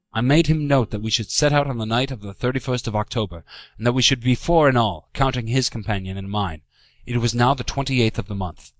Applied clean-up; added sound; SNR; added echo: neural mask model DeepFilterNet 3.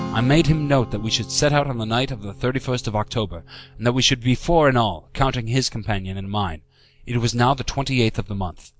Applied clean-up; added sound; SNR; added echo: none; Strum; 18 dB; none.